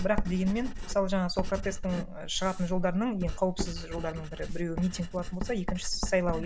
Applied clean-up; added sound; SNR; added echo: none; Writing; 3 dB; none.